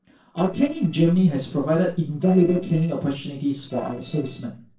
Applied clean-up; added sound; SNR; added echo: neural separator model SepFormer DNS4.